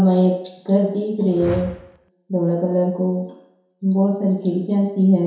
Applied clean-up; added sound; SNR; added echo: none; Whoosh, swoosh, swish; 16 dB; reverberation time 0.7 s.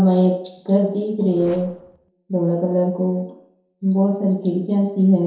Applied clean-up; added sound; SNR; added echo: neural separator model SepFormer DNS4.